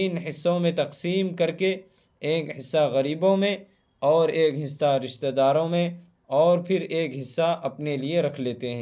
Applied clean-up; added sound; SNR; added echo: none; none; none; none.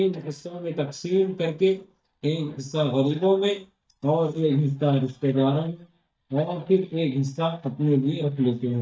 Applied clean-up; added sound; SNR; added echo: neural mask model DeepFilterNet 3.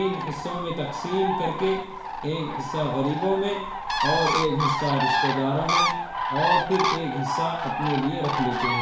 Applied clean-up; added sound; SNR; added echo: none; Bird; 0 dB; reverberation time 0.7 s.